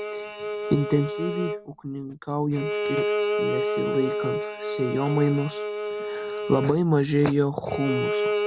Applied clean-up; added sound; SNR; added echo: none; Bowed string instrument; 2 dB; none.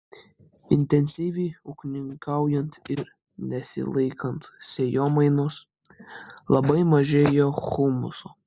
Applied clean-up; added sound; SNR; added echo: none; none; none; none.